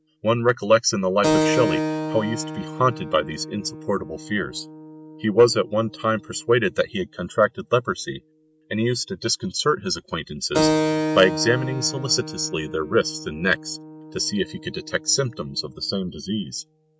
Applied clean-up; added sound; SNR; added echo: none; Keyboard (musical); 6 dB; none.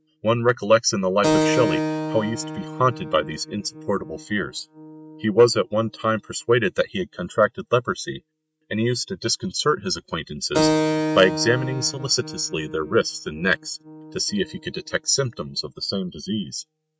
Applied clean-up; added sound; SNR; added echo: neural mask model RNNoise.